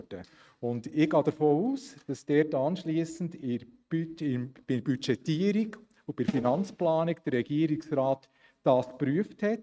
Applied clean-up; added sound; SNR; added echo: neural mask model RNNoise.